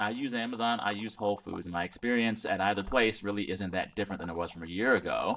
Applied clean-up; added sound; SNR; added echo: neural mask model DeepFilterNet 3.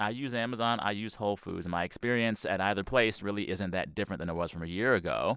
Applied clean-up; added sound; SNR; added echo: none; none; none; none.